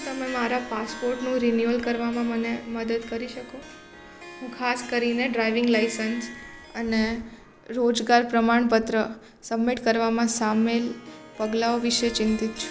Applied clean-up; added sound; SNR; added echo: none; Harp; 18 dB; none.